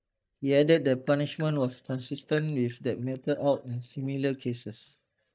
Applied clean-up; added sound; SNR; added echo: neural mask model DeepFilterNet 3.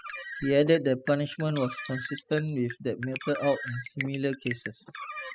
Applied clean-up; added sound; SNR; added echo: classical method spectral subtraction.